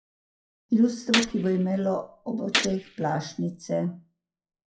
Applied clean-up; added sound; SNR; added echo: classical method WPE with log-MMSE.